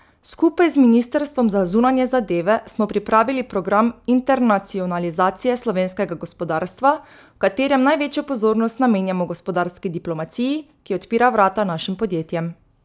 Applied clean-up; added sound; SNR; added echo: none; none; none; none.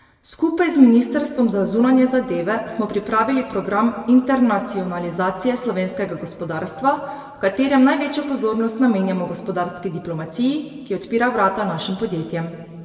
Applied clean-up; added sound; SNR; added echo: none; none; none; reverberation time 1.9 s.